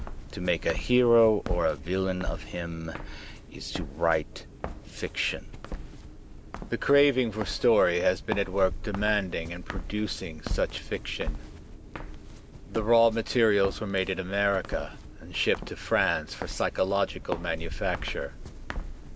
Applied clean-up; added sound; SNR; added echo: none; Walk, footsteps; 9 dB; none.